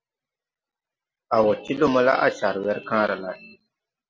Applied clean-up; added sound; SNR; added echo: none; none; none; none.